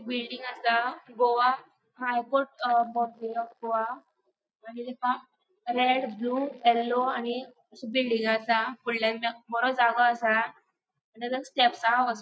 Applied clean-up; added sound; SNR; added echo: neural mask model DeepFilterNet 3.